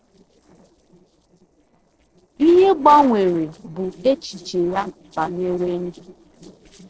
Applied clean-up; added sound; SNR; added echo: neural separator model SepFormer DNS4.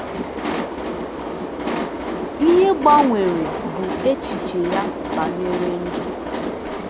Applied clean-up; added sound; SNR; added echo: none; Train; 4 dB; none.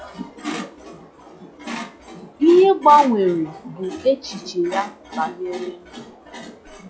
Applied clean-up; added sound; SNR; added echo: classical method log-MMSE.